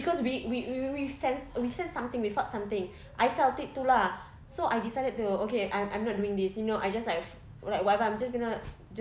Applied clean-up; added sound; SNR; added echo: none; none; none; none.